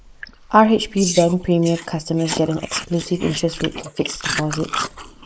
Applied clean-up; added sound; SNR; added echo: neural mask model Resemble Enhance denoiser.